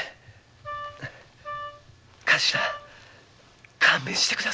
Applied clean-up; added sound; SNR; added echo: none; Wind instrument, woodwind instrument; 11 dB; none.